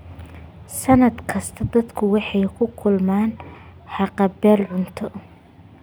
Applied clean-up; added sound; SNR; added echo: none; none; none; none.